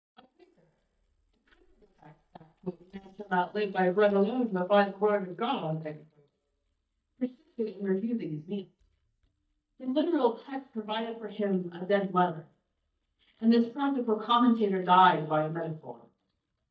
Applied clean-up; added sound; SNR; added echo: neural mask model DeepFilterNet 3.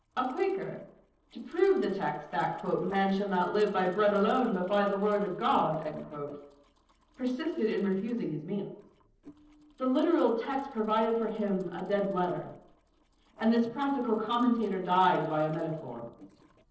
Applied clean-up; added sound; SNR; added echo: neural separator model SepFormer DNS4.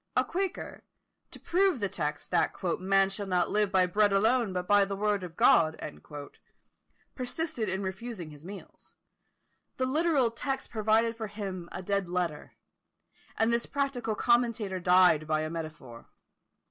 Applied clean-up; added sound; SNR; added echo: none; none; none; none.